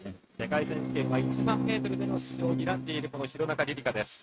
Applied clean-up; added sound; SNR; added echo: neural mask model RNNoise.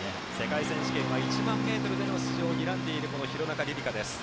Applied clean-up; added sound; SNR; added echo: none; Bowed string instrument; 0 dB; none.